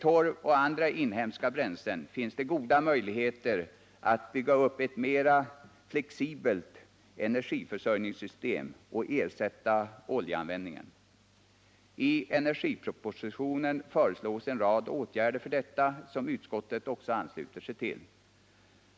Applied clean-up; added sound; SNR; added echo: none; none; none; none.